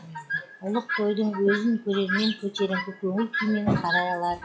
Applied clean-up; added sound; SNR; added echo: classical method log-MMSE.